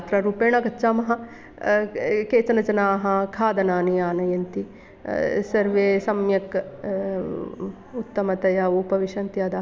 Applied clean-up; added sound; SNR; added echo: none; none; none; none.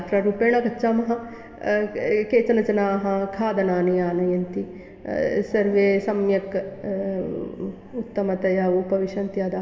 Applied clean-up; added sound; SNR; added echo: none; none; none; reverberation time 2.1 s.